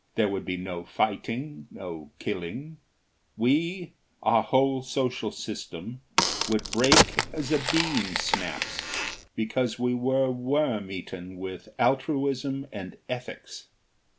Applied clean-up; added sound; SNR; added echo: none; Crack; -2 dB; none.